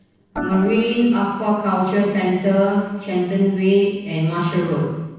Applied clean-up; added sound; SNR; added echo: neural separator model SepFormer DNS4.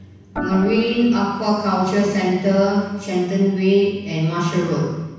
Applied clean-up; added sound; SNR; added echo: none; Organ; 10 dB; reverberation time 1.1 s.